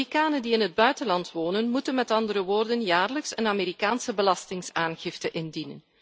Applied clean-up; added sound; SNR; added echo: none; none; none; none.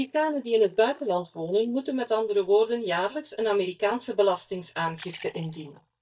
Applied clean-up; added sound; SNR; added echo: neural mask model DeepFilterNet 3.